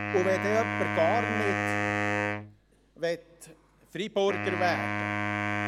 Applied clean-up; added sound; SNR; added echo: none; Wind instrument, woodwind instrument; 0 dB; none.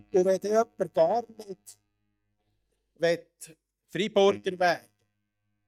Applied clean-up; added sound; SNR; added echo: neural mask model DeepFilterNet 3.